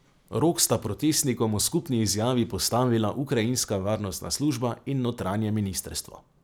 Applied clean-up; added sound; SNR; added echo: none; none; none; none.